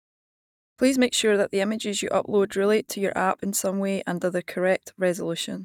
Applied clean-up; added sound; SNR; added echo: neural mask model DeepFilterNet 3.